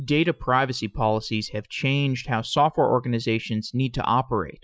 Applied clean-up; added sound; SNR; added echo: classical method Wiener filter.